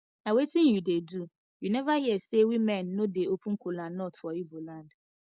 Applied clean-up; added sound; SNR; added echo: none; none; none; none.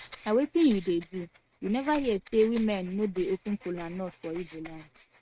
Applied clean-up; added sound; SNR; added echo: neural mask model RNNoise.